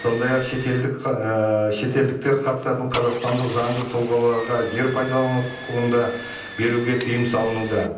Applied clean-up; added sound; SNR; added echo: none; Engine starting / Car; 14 dB; reverberation time 0.6 s.